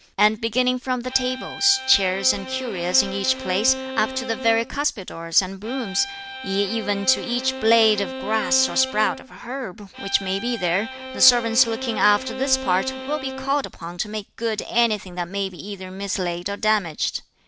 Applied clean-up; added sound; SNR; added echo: none; Bowed string instrument; 9 dB; none.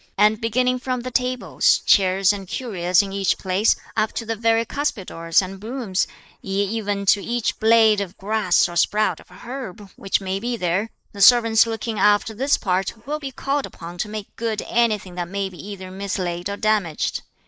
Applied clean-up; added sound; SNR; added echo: neural mask model Resemble Enhance denoiser.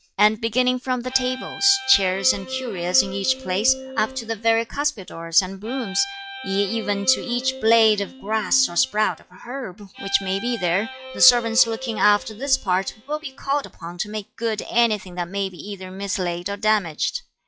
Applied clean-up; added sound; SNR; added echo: classical method log-MMSE.